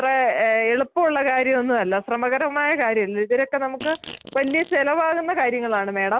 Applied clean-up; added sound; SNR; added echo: none; Fart; 17 dB; none.